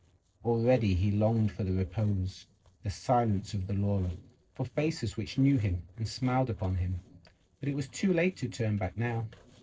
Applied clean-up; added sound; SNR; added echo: neural separator model SepFormer DNS4.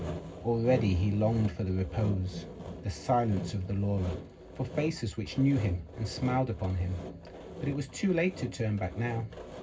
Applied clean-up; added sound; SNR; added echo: none; Sawing; 10 dB; reverberation time 0.4 s.